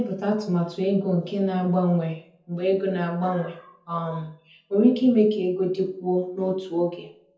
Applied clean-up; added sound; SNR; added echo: none; none; none; reverberation time 0.5 s.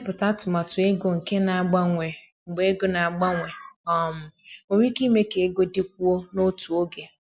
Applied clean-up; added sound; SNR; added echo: none; none; none; none.